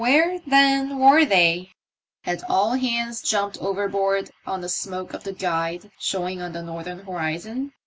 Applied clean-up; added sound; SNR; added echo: none; none; none; none.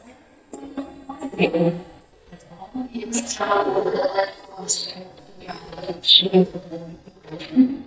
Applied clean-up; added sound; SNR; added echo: neural mask model DeepFilterNet 3.